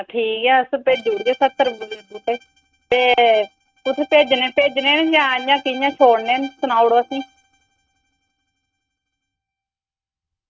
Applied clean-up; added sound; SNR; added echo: neural mask model RNNoise.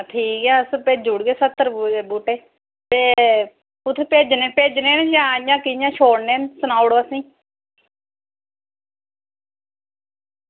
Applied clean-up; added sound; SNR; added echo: none; none; none; none.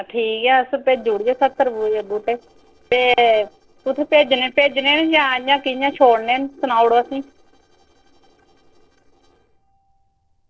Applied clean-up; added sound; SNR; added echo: neural separator model SepFormer DNS4.